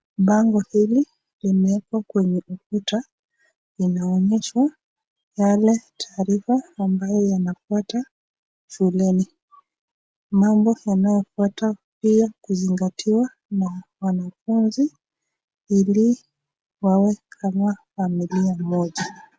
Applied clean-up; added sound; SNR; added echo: none; none; none; none.